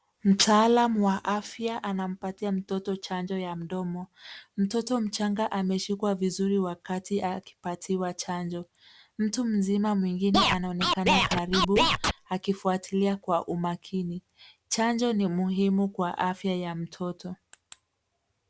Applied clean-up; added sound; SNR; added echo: none; Scratching (performance technique); -2 dB; none.